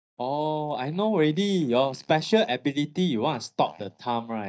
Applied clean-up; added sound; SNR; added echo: neural mask model DeepFilterNet 3.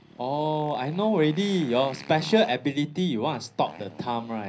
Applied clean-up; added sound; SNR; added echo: none; Motorcycle; 20 dB; reverberation time 0.5 s.